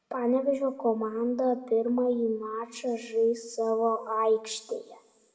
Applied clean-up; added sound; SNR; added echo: none; none; none; reverberation time 1.3 s.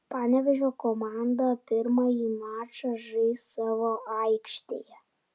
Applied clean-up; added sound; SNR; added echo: none; none; none; none.